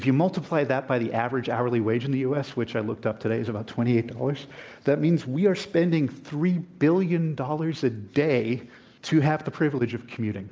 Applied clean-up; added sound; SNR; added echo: none; none; none; none.